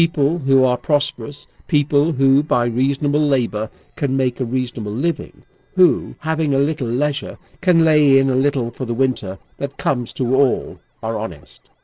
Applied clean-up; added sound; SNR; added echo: neural separator model SepFormer DNS4.